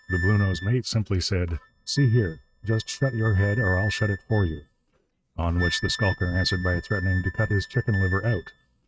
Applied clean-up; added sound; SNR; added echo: neural mask model RNNoise.